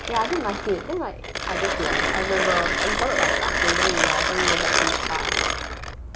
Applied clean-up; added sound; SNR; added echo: none; Mechanisms; -4 dB; none.